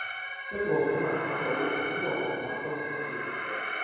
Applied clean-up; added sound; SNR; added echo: none; Alarm; 3 dB; reverberation time 2.2 s.